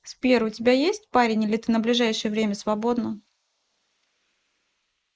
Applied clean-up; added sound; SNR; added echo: neural mask model Resemble Enhance denoiser.